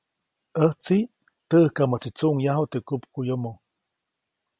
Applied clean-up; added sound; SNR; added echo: none; none; none; none.